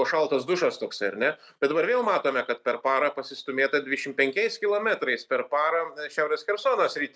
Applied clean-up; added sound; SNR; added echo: none; none; none; none.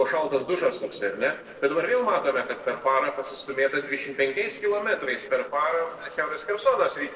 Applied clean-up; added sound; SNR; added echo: neural separator model SepFormer DNS4.